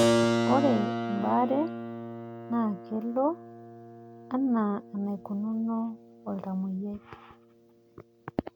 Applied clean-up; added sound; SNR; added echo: none; Keyboard (musical); 2 dB; none.